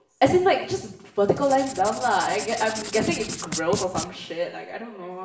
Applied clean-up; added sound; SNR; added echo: none; Writing; 10 dB; reverberation time 0.7 s.